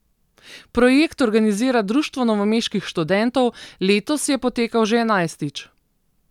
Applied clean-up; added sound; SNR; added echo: none; none; none; none.